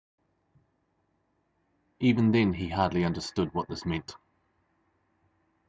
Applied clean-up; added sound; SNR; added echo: none; none; none; none.